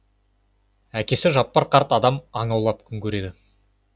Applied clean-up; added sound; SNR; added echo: none; none; none; none.